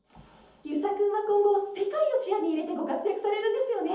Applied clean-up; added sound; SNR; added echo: none; none; none; reverberation time 0.6 s.